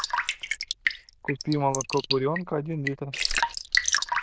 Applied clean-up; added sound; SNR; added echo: neural diffusion model UNIVERSE++.